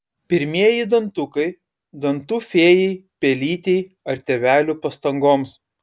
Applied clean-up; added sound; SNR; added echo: none; none; none; none.